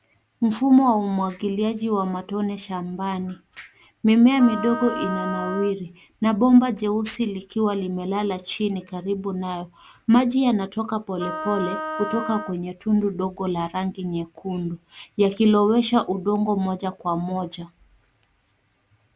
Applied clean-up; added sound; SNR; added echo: none; Wind instrument, woodwind instrument; 8 dB; none.